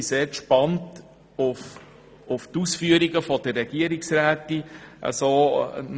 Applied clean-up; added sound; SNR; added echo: none; none; none; none.